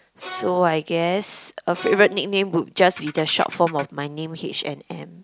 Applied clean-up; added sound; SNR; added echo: none; Bowed string instrument + Ratchet, pawl; 14 dB; none.